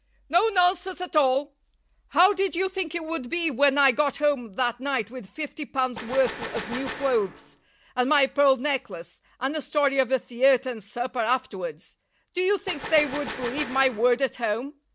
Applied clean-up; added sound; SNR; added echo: none; Gunshot, gunfire; 11 dB; none.